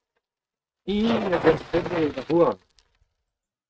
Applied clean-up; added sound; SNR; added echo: neural mask model RNNoise.